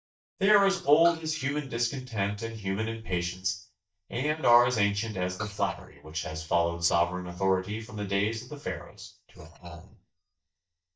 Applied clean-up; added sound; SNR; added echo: neural mask model DeepFilterNet 3.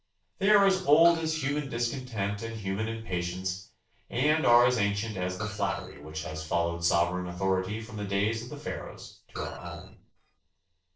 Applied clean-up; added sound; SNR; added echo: neural separator model SepFormer DNS4.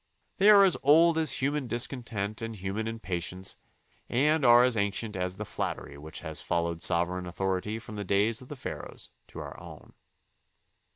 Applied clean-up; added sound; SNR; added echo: none; none; none; none.